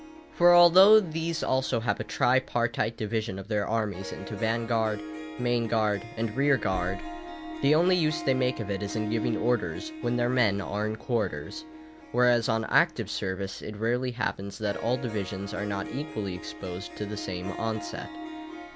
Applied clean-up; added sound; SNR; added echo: none; Harp; 13 dB; none.